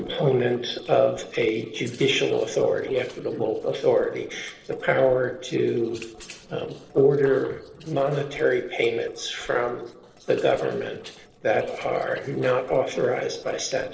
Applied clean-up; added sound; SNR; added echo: neural separator model SepFormer DNS4.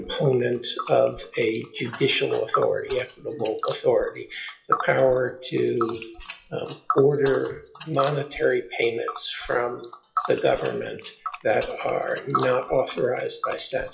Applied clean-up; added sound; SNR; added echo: classical method WPE with log-MMSE.